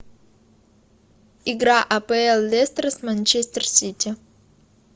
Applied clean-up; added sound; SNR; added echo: none; none; none; none.